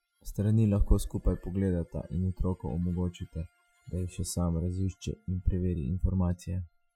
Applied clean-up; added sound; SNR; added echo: classical method Wiener filter.